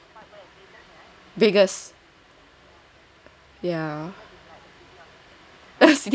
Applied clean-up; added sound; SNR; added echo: none; none; none; none.